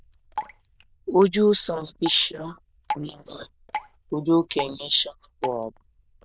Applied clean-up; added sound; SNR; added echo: neural diffusion model UNIVERSE++.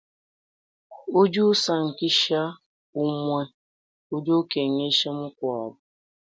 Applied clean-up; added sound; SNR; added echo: none; none; none; none.